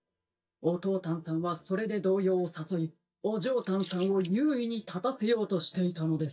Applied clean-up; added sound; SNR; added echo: neural mask model DeepFilterNet 3.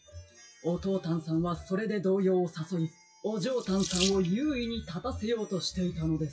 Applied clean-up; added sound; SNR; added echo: classical method WPE with log-MMSE.